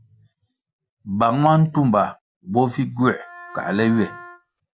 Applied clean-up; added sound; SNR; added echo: none; Wind instrument, woodwind instrument; 18 dB; none.